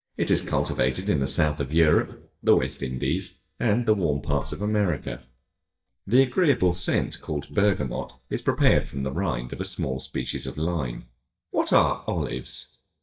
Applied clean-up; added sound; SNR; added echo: neural mask model DeepFilterNet 3.